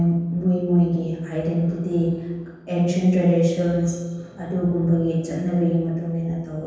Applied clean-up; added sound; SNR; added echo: none; none; none; reverberation time 1.2 s.